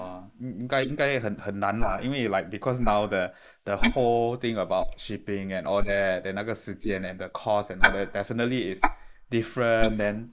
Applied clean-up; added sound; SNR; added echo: neural mask model Resemble Enhance denoiser.